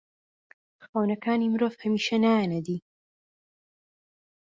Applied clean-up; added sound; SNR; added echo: none; none; none; none.